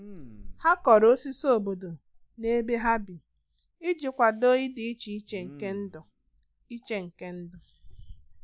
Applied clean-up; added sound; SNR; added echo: none; Respiratory sounds; 19 dB; none.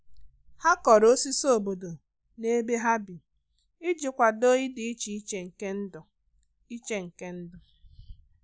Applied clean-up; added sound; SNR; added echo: none; none; none; none.